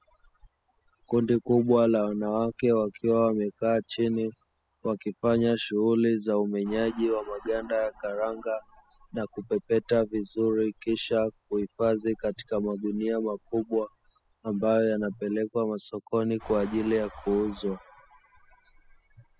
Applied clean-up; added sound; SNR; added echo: classical method spectral subtraction.